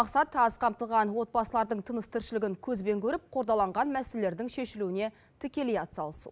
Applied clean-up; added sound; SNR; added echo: none; none; none; none.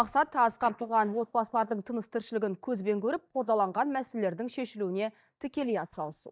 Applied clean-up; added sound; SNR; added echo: neural mask model DeepFilterNet 3.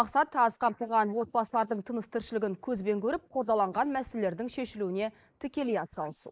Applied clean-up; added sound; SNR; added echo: neural mask model Resemble Enhance denoiser.